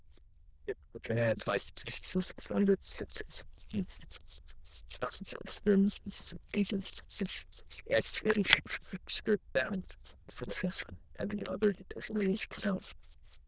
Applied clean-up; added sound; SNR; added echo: neural diffusion model UNIVERSE++.